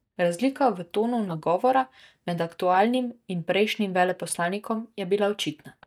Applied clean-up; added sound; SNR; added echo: neural mask model DeepFilterNet 3.